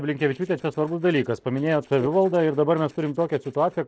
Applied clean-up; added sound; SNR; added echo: neural separator model SepFormer DNS4.